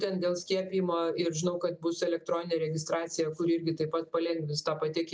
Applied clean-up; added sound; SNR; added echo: none; none; none; none.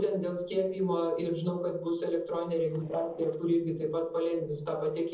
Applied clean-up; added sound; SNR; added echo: neural separator model SepFormer DNS4.